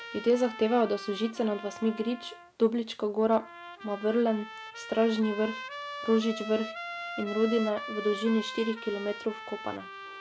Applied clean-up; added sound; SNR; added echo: none; Trumpet; 12 dB; none.